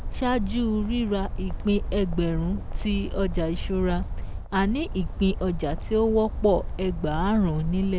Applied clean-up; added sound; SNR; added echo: none; Bird; 4 dB; none.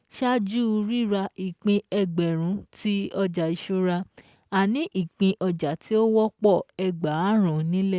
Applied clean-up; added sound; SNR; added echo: none; none; none; none.